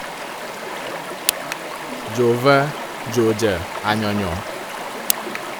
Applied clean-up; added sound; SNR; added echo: none; Stream; 7 dB; none.